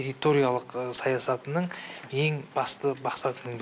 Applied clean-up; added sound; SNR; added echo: none; none; none; none.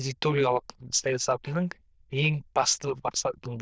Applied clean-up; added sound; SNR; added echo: neural diffusion model UNIVERSE++.